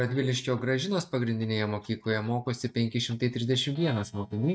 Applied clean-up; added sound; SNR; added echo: neural mask model DeepFilterNet 3.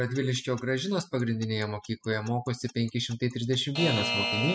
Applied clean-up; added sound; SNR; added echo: classical method spectral subtraction.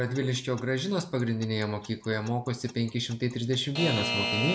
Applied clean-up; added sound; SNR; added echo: none; Alarm / Clock; 7 dB; none.